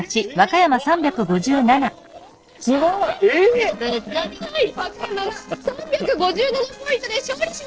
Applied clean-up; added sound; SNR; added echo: neural separator model SepFormer DNS4.